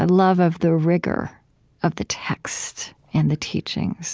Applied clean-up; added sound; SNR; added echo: none; none; none; none.